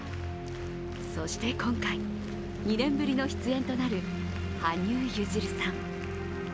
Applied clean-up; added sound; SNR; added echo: none; none; none; none.